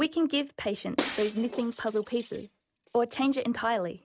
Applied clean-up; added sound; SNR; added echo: neural mask model RNNoise.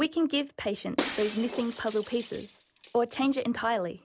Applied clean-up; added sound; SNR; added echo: none; Shatter; 9 dB; none.